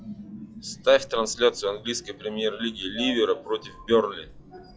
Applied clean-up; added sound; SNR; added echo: classical method log-MMSE.